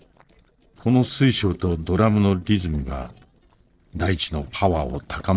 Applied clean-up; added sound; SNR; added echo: neural separator model SepFormer DNS4.